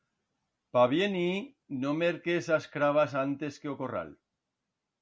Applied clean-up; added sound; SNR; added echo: none; none; none; none.